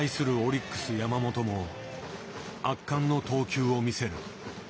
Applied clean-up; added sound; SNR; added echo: none; none; none; none.